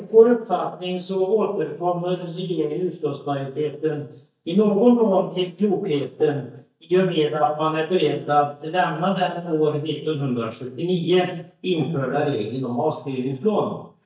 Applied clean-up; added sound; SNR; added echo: neural mask model DeepFilterNet 3.